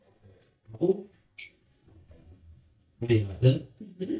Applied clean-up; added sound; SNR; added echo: neural mask model DeepFilterNet 3.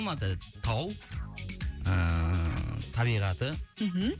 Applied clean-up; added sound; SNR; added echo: none; none; none; none.